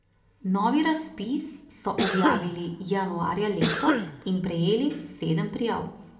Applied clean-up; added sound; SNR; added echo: none; Cough; 2 dB; reverberation time 0.8 s.